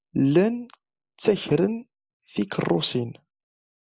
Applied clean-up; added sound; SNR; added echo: neural mask model Resemble Enhance denoiser.